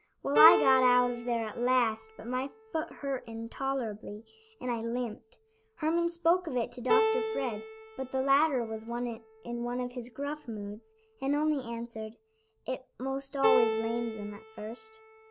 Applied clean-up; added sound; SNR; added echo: none; Keyboard (musical); 6 dB; none.